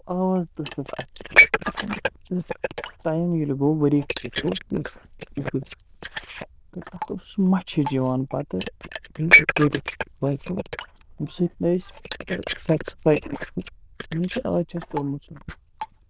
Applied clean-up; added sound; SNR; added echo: neural diffusion model UNIVERSE++.